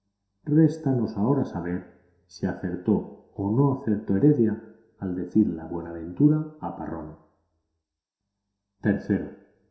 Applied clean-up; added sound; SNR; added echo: none; none; none; reverberation time 0.7 s.